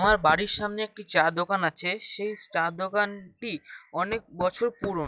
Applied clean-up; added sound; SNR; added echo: classical method log-MMSE.